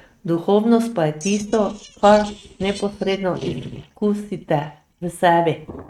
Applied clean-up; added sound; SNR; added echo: neural mask model RNNoise.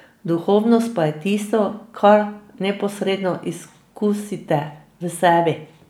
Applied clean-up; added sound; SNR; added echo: none; none; none; none.